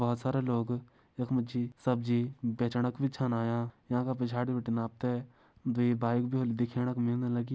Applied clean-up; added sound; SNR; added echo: none; none; none; none.